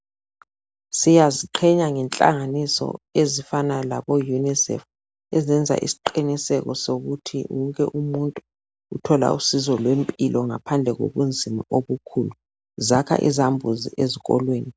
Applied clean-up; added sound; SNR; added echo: none; none; none; none.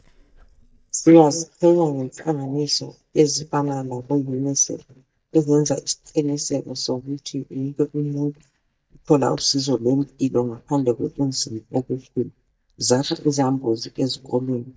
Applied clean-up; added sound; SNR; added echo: neural mask model DeepFilterNet 3.